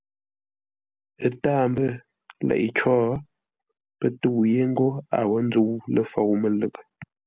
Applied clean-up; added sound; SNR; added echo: none; none; none; none.